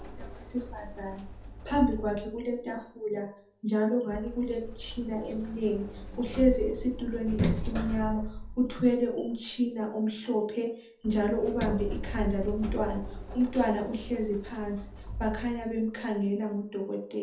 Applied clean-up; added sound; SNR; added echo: none; Sliding door; 7 dB; reverberation time 0.5 s.